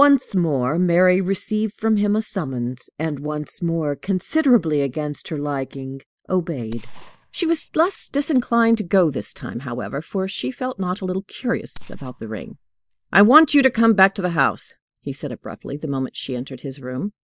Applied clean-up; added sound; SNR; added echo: neural mask model DeepFilterNet 3.